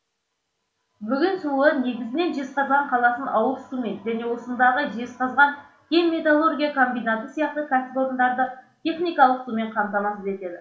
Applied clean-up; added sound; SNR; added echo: none; none; none; reverberation time 0.4 s.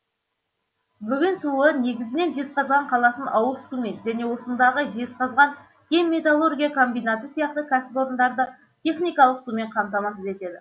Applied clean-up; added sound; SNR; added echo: none; none; none; none.